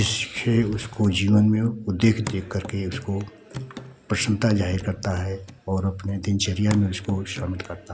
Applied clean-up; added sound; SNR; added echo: none; Hands / Wood; 16 dB; none.